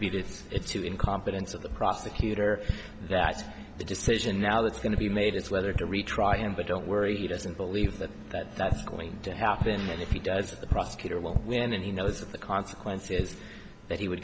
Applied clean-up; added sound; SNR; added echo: none; Tap; 6 dB; none.